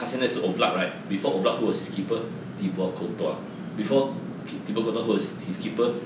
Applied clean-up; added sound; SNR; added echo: none; none; none; none.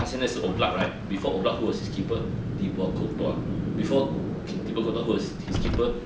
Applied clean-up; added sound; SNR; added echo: none; Car; 3 dB; none.